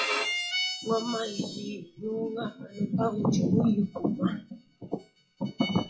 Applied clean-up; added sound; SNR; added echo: classical method WPE with log-MMSE.